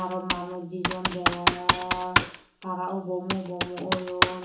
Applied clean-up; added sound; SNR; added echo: none; Computer keyboard; -4 dB; reverberation time 0.8 s.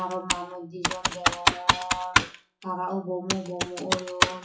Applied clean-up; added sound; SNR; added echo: classical method WPE with log-MMSE.